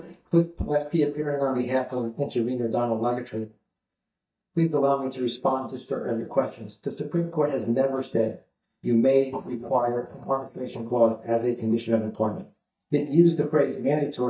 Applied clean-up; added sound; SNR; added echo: neural mask model DeepFilterNet 3.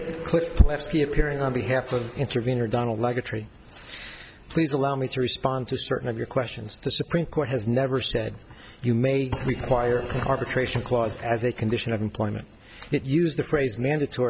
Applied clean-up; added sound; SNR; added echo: none; none; none; none.